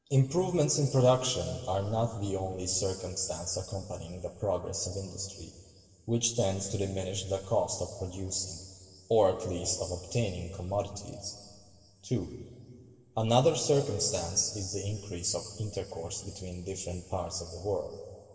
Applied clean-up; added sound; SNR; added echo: none; none; none; reverberation time 2.8 s.